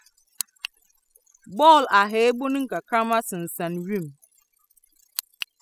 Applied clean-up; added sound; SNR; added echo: classical method spectral subtraction.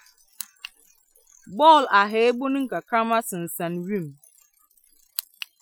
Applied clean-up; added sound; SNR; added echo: classical method Wiener filter.